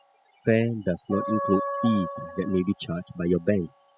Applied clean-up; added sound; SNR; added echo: classical method spectral subtraction.